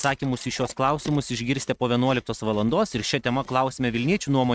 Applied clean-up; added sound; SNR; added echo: neural mask model RNNoise.